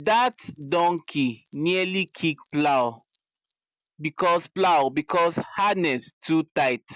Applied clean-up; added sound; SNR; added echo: none; Chime; 0 dB; none.